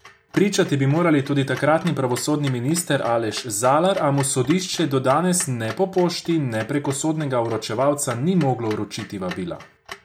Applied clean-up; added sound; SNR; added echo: none; Clock; 20 dB; none.